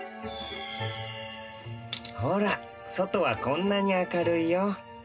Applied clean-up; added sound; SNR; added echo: none; none; none; reverberation time 0.2 s.